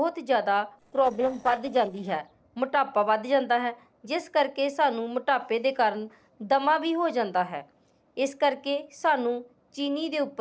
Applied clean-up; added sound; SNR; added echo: neural separator model SepFormer DNS4.